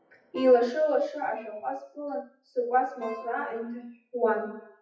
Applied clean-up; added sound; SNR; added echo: classical method WPE with log-MMSE.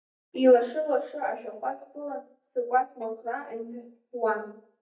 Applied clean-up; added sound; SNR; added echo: neural mask model DeepFilterNet 3.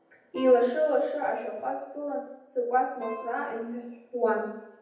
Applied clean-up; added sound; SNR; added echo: none; Wind instrument, woodwind instrument; 15 dB; reverberation time 0.9 s.